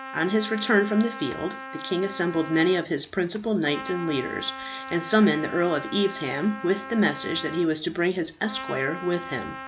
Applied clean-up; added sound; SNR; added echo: none; Trumpet; 12 dB; none.